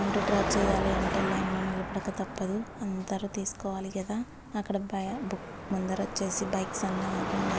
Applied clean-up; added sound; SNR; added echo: none; Car passing by / Traffic noise, roadway noise / Engine; 3 dB; none.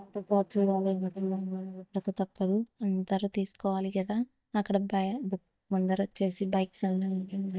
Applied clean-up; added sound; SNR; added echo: neural mask model DeepFilterNet 3.